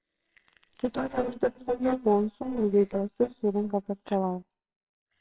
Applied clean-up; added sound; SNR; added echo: neural separator model SepFormer WHAMR!.